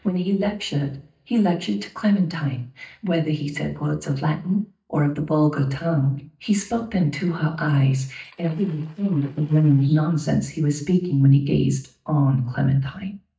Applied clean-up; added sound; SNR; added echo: neural mask model DeepFilterNet 3.